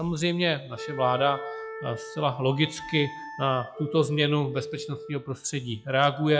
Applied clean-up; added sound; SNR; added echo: classical method log-MMSE.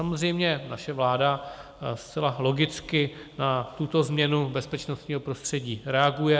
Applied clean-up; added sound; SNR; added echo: none; none; none; none.